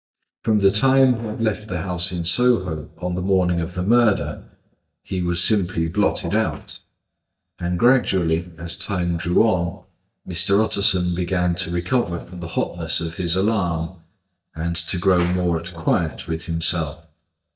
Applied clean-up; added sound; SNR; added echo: neural mask model DeepFilterNet 3.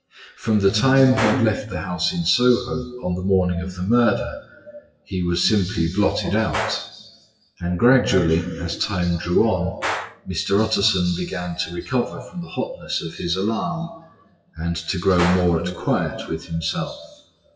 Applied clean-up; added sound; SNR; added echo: classical method WPE with log-MMSE.